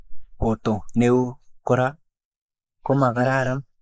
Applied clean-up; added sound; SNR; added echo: neural mask model Resemble Enhance denoiser.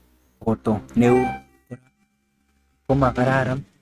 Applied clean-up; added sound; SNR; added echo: neural mask model RNNoise.